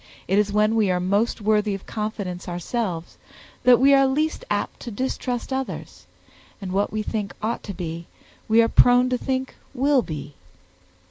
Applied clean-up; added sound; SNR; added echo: none; none; none; none.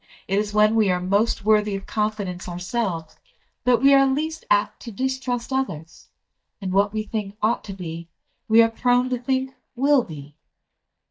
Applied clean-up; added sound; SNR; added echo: neural mask model DeepFilterNet 3.